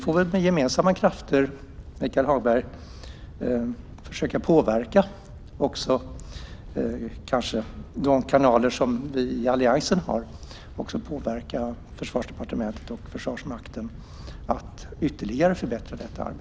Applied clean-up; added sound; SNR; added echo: none; Animal; 15 dB; none.